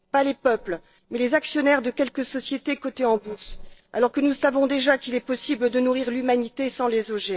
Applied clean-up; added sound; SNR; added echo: neural separator model SepFormer DNS4.